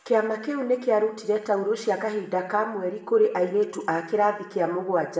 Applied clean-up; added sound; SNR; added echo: none; none; none; reverberation time 0.8 s.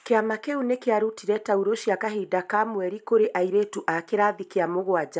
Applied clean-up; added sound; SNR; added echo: none; none; none; none.